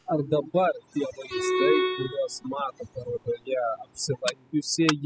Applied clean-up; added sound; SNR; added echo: classical method spectral subtraction.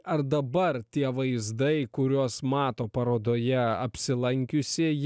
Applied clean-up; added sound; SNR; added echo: none; none; none; none.